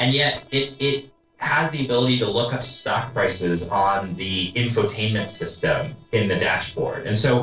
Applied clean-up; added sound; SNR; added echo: neural separator model SepFormer DNS4.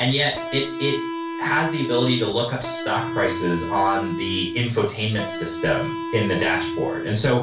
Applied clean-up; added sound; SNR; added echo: none; Electric guitar; 5 dB; reverberation time 0.3 s.